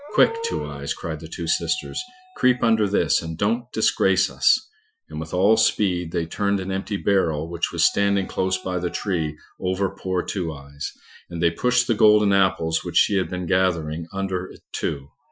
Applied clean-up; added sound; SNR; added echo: classical method Wiener filter.